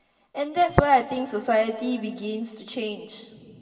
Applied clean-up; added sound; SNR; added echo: none; Tap; 7 dB; reverberation time 2.0 s.